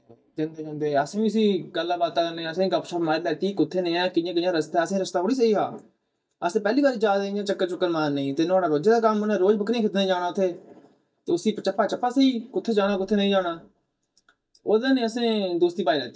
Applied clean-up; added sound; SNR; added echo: neural mask model DeepFilterNet 3.